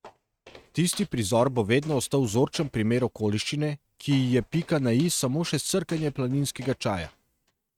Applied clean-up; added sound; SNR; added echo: neural mask model RNNoise.